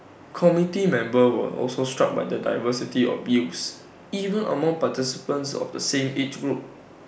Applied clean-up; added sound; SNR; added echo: none; none; none; none.